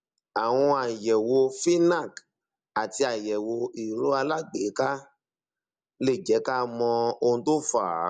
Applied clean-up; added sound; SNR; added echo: none; none; none; none.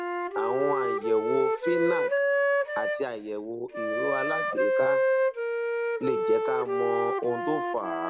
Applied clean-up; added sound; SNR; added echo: none; Wind instrument, woodwind instrument; -4 dB; none.